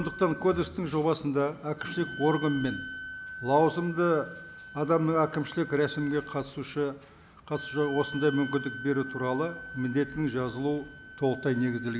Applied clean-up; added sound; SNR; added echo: none; Wind instrument, woodwind instrument; 14 dB; none.